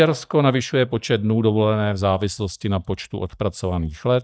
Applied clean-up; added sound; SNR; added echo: neural mask model DeepFilterNet 3.